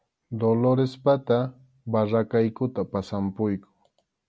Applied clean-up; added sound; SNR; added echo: none; none; none; none.